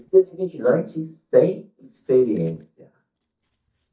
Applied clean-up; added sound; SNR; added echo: neural mask model DeepFilterNet 3.